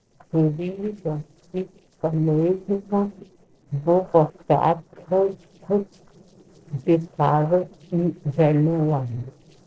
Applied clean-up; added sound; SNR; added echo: neural separator model SepFormer DNS4.